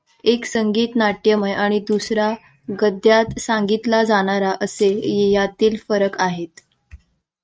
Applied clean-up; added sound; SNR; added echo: neural mask model RNNoise.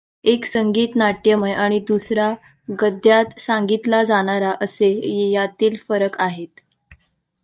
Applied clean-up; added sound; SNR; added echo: neural mask model DeepFilterNet 3.